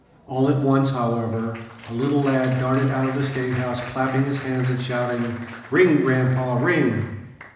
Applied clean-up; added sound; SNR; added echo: none; Applause; 19 dB; reverberation time 1.0 s.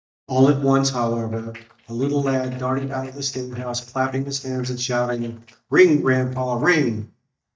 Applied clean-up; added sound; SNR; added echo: neural mask model DeepFilterNet 3.